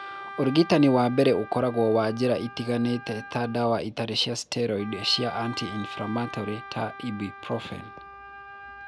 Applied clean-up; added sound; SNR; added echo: none; Wind instrument, woodwind instrument; 15 dB; none.